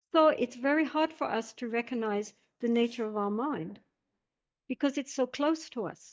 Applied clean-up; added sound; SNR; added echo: neural mask model DeepFilterNet 3.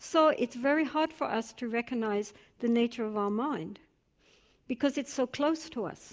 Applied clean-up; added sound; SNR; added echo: none; none; none; none.